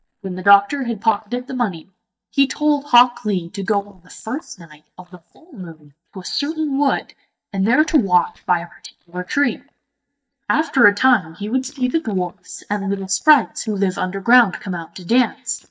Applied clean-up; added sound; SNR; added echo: neural mask model DeepFilterNet 3.